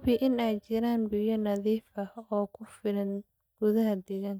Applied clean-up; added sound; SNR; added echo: neural mask model DeepFilterNet 3.